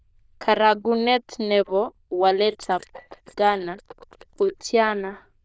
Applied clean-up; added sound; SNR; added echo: neural diffusion model UNIVERSE++.